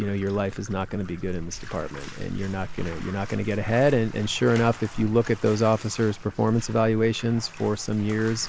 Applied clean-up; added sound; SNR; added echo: none; Bathtub (filling or washing); 12 dB; none.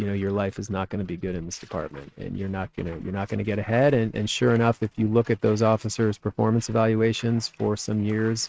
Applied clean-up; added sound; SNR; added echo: neural mask model RNNoise.